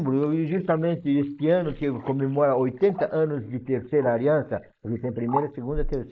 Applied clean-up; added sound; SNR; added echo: neural mask model Resemble Enhance denoiser.